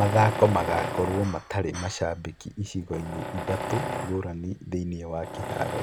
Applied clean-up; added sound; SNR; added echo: none; Tools; 7 dB; none.